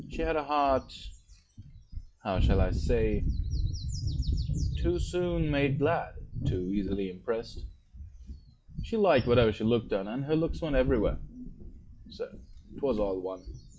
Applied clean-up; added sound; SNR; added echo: classical method log-MMSE.